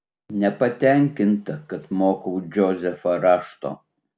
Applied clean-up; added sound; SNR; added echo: none; none; none; none.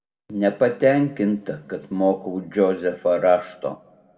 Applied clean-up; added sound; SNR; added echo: none; none; none; reverberation time 0.7 s.